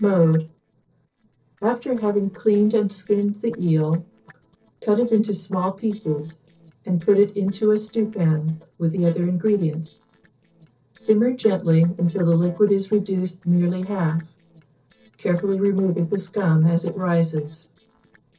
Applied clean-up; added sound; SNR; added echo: neural separator model SepFormer DNS4.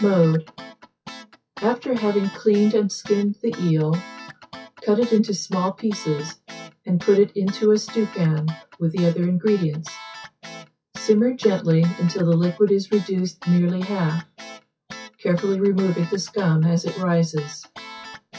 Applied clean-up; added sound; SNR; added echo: classical method WPE with log-MMSE.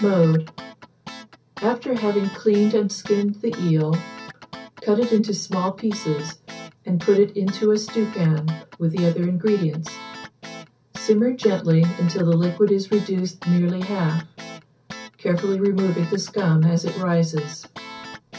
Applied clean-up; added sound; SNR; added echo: none; Guitar; 18 dB; reverberation time 0.3 s.